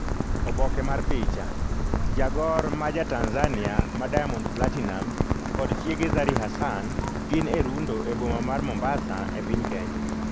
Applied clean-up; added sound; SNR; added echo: none; Rain; -3 dB; none.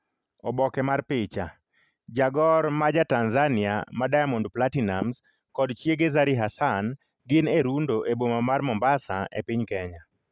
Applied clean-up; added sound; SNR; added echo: none; none; none; none.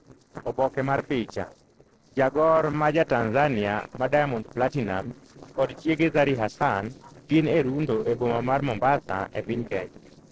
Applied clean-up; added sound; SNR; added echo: neural separator model SepFormer DNS4.